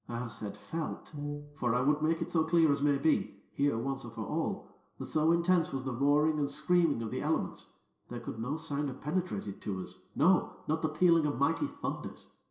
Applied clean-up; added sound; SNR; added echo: neural separator model SepFormer DNS4.